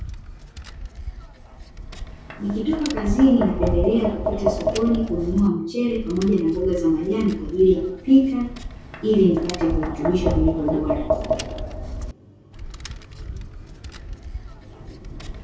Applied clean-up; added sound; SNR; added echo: none; Tap; 6 dB; reverberation time 0.6 s.